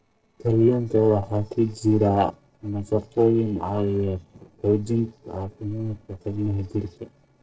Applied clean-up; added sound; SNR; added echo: neural separator model SepFormer DNS4.